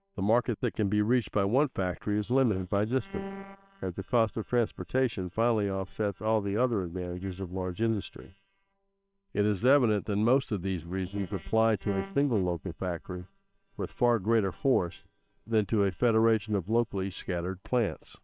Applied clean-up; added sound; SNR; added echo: neural separator model SepFormer WHAM!.